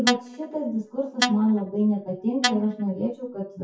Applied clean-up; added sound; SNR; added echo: classical method WPE with log-MMSE.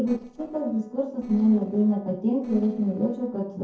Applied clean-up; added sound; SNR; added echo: neural separator model SepFormer DNS4.